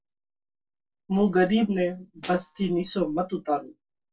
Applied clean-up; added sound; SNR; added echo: neural separator model SepFormer DNS4.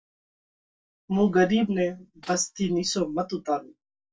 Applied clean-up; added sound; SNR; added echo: neural mask model DeepFilterNet 3.